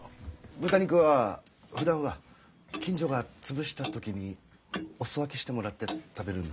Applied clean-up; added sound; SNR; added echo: none; Clock; 13 dB; none.